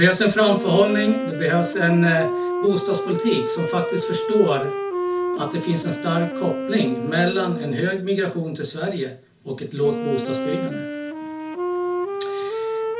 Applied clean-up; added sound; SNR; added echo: none; Wind instrument, woodwind instrument; 5 dB; reverberation time 0.2 s.